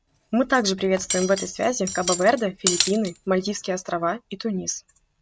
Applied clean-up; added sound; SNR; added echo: none; Cutlery, silverware; 6 dB; none.